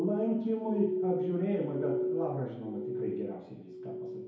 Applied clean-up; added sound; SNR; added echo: none; Glass; 3 dB; reverberation time 2.0 s.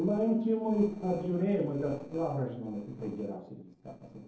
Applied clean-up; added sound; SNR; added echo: neural separator model SepFormer DNS4.